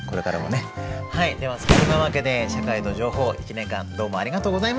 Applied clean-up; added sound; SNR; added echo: none; Fireworks; 0 dB; none.